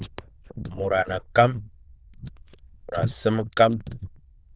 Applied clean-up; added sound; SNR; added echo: neural diffusion model UNIVERSE++.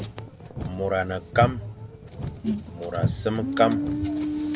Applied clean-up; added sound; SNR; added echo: none; Car; 1 dB; none.